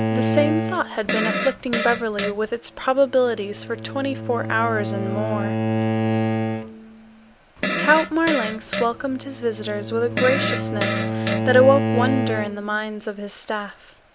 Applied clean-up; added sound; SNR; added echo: none; Bowed string instrument + Fart; 2 dB; none.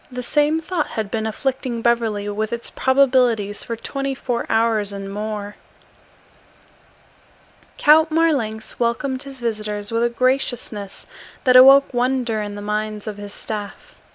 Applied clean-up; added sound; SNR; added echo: none; none; none; none.